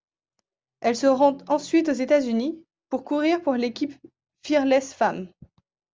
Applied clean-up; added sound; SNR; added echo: none; none; none; none.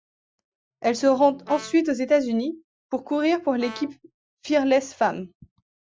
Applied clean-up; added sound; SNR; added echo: classical method Wiener filter.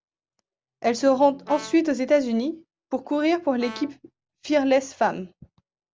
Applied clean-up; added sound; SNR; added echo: none; Brass instrument; 20 dB; none.